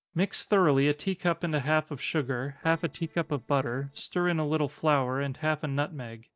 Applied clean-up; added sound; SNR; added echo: neural separator model SepFormer DNS4.